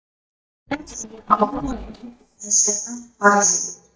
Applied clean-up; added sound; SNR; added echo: neural mask model DeepFilterNet 3.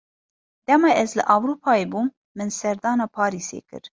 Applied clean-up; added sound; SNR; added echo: none; none; none; none.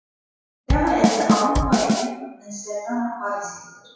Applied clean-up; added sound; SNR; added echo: classical method WPE with log-MMSE.